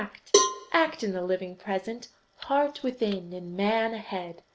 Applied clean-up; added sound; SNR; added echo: none; Cowbell; 0 dB; none.